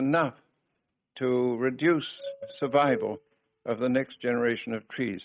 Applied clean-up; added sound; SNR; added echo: neural mask model RNNoise.